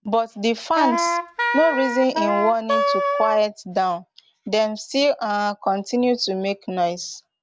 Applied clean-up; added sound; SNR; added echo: none; Wind instrument, woodwind instrument; 0 dB; none.